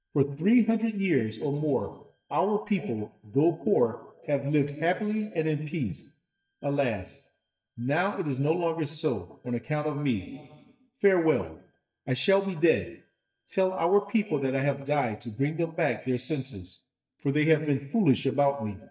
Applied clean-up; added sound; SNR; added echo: neural mask model DeepFilterNet 3.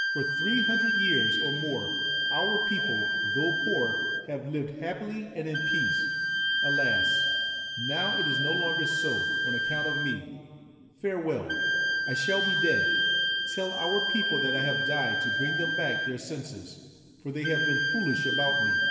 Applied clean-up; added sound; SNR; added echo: none; Wind instrument, woodwind instrument; -5 dB; reverberation time 2.5 s.